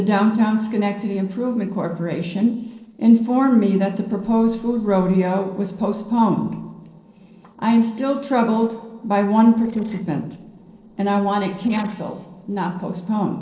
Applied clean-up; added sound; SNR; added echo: neural separator model SepFormer DNS4.